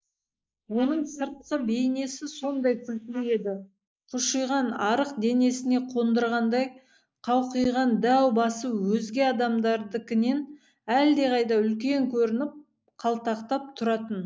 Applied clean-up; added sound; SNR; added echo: neural mask model Resemble Enhance denoiser.